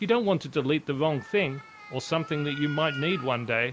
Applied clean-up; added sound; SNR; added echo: none; Cat; 16 dB; none.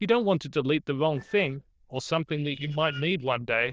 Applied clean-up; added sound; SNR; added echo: neural diffusion model UNIVERSE++.